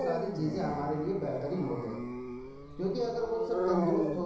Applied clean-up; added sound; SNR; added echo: none; Dog; 3 dB; reverberation time 1.0 s.